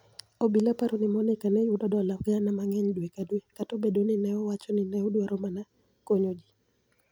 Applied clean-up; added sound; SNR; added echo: none; none; none; none.